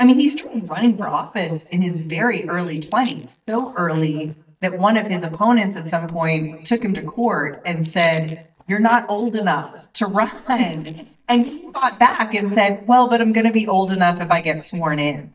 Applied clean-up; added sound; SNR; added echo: neural mask model DeepFilterNet 3.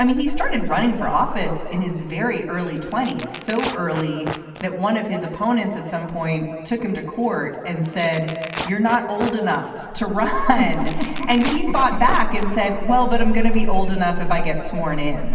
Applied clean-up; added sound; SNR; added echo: none; Tearing; 14 dB; reverberation time 2.3 s.